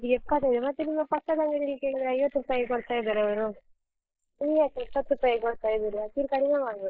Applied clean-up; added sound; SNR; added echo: neural mask model Resemble Enhance denoiser.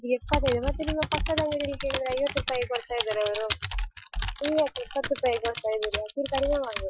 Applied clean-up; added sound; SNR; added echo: classical method Wiener filter.